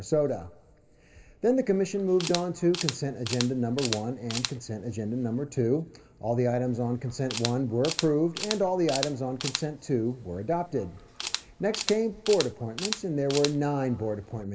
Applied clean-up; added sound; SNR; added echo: none; Camera; 9 dB; reverberation time 2.8 s.